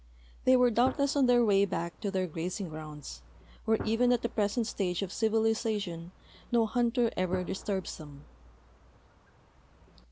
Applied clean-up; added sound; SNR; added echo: none; Gunshot, gunfire; 19 dB; none.